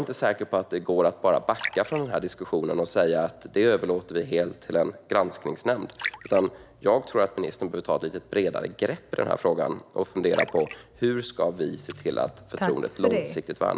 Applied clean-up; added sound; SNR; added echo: none; Liquid; 17 dB; none.